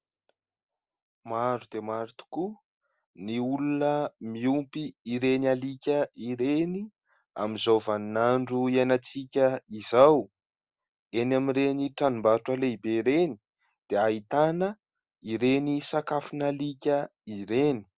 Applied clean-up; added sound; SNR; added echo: none; none; none; none.